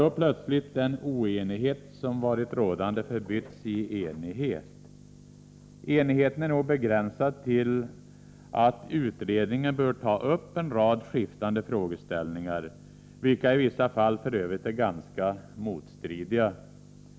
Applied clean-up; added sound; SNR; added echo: none; none; none; none.